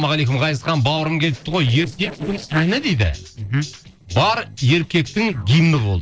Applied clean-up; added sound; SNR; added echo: neural separator model SepFormer DNS4.